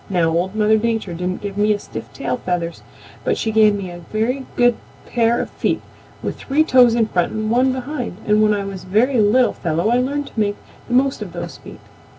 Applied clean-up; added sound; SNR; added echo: none; none; none; none.